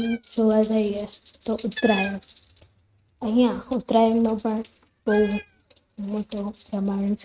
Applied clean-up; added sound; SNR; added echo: neural mask model RNNoise.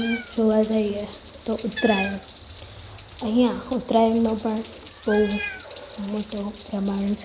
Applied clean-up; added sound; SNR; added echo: none; Meow; 14 dB; none.